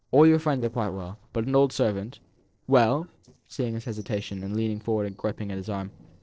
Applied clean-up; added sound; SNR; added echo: neural separator model SepFormer DNS4.